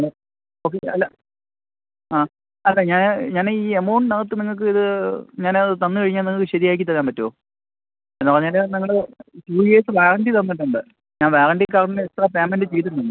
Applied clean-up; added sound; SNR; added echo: none; none; none; none.